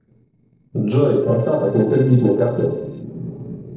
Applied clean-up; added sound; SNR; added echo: neural separator model SepFormer DNS4.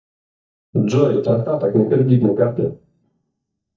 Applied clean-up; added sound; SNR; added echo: neural mask model DeepFilterNet 3.